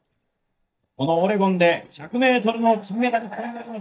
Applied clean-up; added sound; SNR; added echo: neural mask model DeepFilterNet 3.